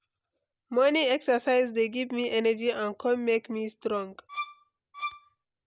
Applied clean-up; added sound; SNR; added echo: none; Bowed string instrument; 10 dB; none.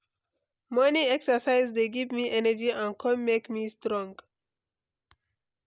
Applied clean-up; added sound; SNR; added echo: none; none; none; none.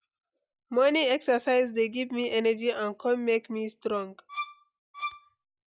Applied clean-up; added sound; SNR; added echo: classical method log-MMSE.